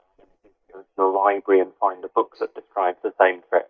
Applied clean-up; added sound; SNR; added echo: neural mask model DeepFilterNet 3.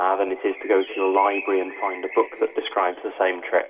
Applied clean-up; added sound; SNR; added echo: none; Bird; 15 dB; reverberation time 1.9 s.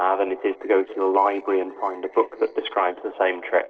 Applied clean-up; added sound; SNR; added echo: neural separator model SepFormer DNS4.